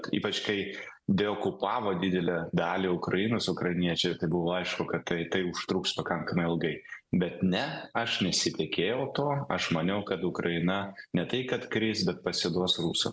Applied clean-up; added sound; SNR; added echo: none; none; none; none.